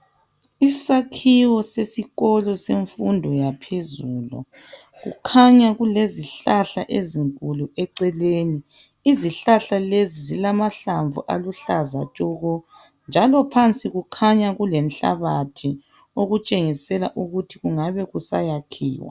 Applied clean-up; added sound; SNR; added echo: none; none; none; none.